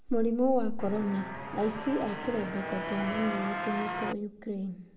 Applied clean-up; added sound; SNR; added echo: none; Motorcycle; 6 dB; reverberation time 0.6 s.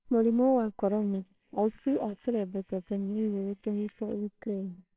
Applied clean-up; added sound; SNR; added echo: neural separator model SepFormer WHAMR!.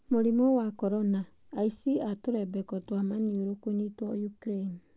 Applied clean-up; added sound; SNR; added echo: none; none; none; none.